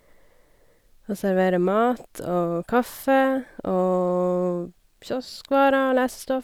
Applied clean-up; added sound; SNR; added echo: none; none; none; none.